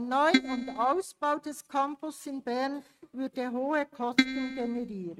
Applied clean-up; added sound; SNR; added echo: neural mask model RNNoise.